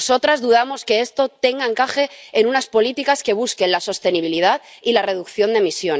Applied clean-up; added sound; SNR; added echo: none; none; none; none.